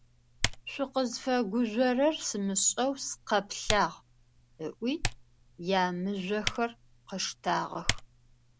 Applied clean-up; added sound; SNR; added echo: none; Typing; 8 dB; none.